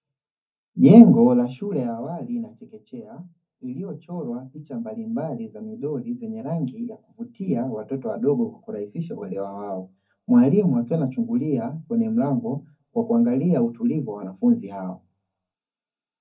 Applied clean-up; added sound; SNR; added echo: none; none; none; reverberation time 0.3 s.